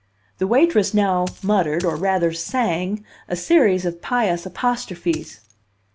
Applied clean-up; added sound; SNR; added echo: none; Coin (dropping); 20 dB; none.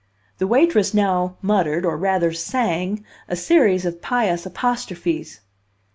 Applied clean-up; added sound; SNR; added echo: none; none; none; none.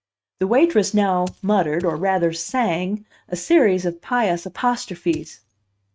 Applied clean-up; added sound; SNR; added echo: neural mask model RNNoise.